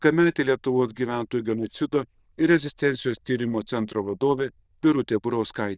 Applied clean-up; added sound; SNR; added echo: neural diffusion model UNIVERSE++.